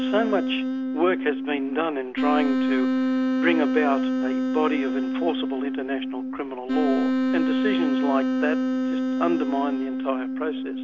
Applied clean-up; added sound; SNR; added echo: none; Wind instrument, woodwind instrument; -3 dB; none.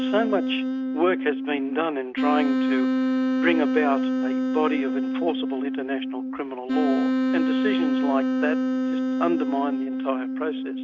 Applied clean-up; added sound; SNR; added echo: neural mask model RNNoise.